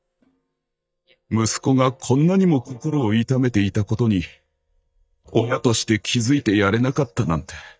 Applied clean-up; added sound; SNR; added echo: neural mask model DeepFilterNet 3.